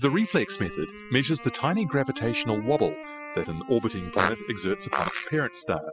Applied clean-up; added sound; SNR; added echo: classical method spectral subtraction.